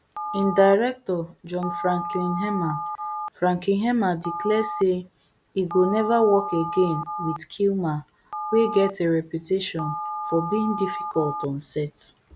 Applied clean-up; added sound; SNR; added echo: none; Telephone; 8 dB; none.